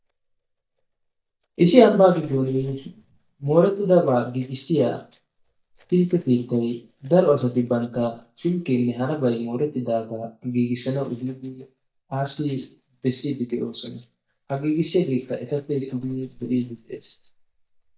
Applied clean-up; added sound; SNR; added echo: neural mask model DeepFilterNet 3.